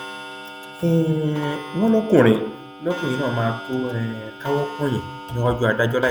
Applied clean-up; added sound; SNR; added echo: none; Clock; 13 dB; none.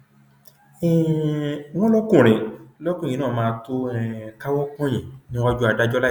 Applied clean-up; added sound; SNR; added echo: none; none; none; none.